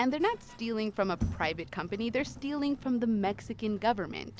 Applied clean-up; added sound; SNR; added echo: none; Sliding door; 11 dB; none.